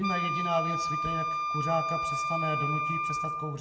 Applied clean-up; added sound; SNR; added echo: none; Wind instrument, woodwind instrument; -3 dB; reverberation time 0.7 s.